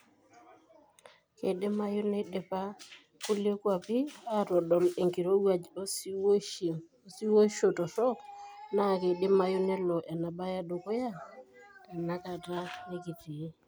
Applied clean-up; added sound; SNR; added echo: none; none; none; none.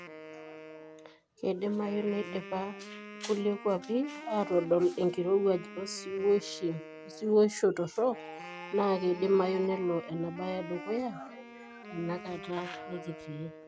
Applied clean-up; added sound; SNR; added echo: none; Wind instrument, woodwind instrument; 15 dB; none.